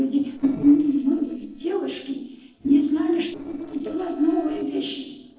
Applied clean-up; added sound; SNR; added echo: neural separator model SepFormer DNS4.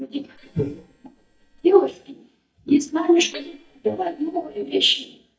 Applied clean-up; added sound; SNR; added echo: neural mask model DeepFilterNet 3.